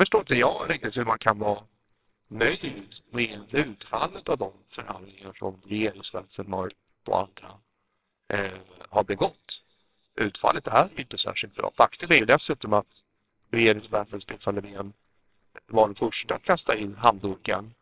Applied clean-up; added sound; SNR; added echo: neural separator model SepFormer WHAMR!.